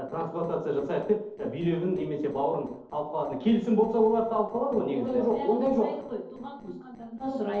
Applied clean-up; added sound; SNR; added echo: neural separator model SepFormer DNS4.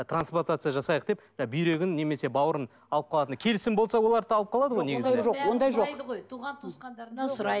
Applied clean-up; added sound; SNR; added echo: none; none; none; none.